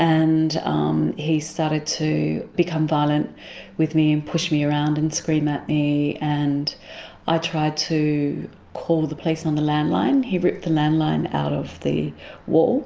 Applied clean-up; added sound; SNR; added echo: none; none; none; none.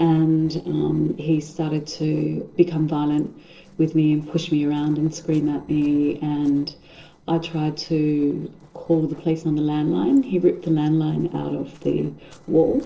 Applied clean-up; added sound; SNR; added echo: neural separator model SepFormer DNS4.